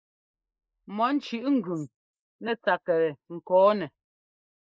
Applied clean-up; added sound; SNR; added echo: neural mask model Resemble Enhance denoiser.